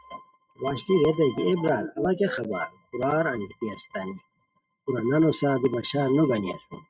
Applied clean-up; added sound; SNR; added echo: neural mask model RNNoise.